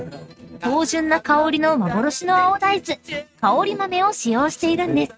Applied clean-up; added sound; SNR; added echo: neural mask model RNNoise.